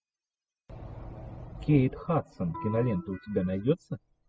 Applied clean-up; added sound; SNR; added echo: classical method spectral subtraction.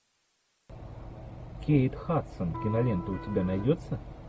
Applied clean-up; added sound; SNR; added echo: none; Electric guitar; 10 dB; none.